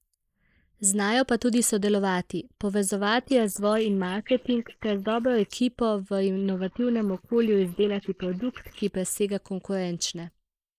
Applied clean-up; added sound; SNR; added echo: neural mask model Resemble Enhance denoiser.